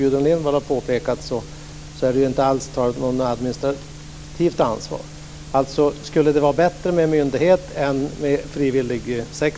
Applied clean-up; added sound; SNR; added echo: none; none; none; none.